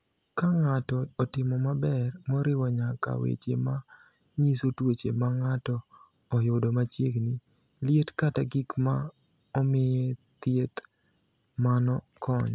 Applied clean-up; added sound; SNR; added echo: none; none; none; none.